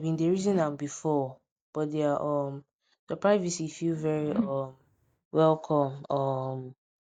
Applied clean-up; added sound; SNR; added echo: neural mask model DeepFilterNet 3.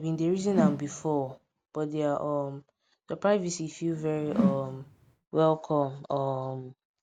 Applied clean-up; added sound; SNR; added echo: none; Whoosh, swoosh, swish; 2 dB; none.